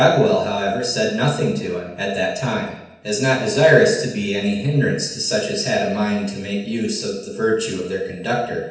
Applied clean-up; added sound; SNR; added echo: none; none; none; reverberation time 0.8 s.